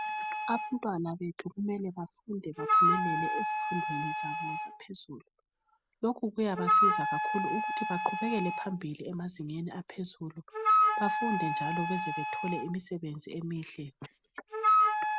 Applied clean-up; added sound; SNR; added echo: none; Wind instrument, woodwind instrument; -4 dB; none.